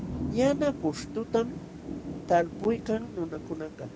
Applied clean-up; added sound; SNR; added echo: none; Thunder / Rain; 8 dB; none.